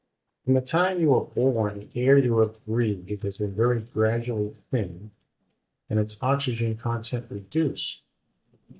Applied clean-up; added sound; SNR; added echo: neural mask model DeepFilterNet 3.